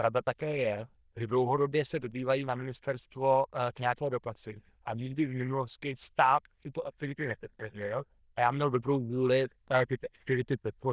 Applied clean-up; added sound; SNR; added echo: neural diffusion model UNIVERSE++.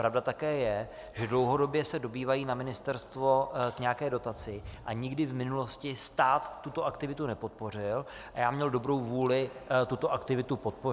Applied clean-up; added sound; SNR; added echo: none; none; none; none.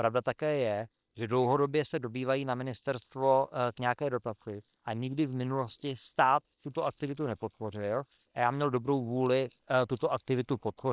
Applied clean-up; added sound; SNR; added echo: neural separator model SepFormer WHAM!.